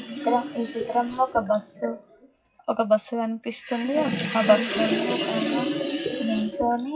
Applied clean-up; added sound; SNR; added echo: classical method WPE with log-MMSE.